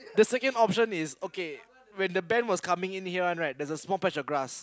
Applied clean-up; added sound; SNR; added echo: none; none; none; none.